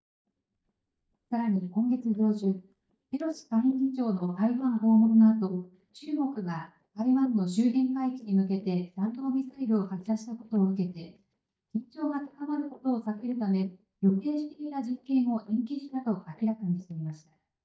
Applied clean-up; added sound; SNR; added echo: neural mask model DeepFilterNet 3.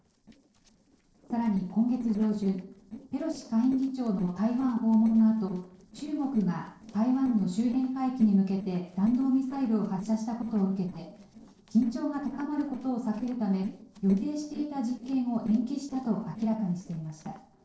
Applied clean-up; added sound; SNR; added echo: neural separator model SepFormer DNS4.